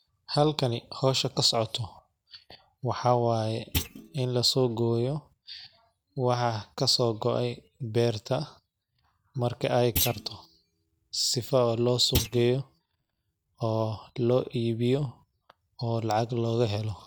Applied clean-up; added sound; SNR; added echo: neural mask model RNNoise.